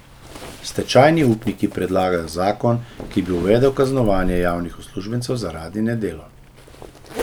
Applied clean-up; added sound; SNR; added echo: none; Zipper (clothing); 13 dB; none.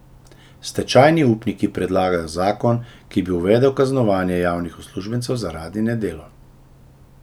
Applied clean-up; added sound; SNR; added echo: none; none; none; none.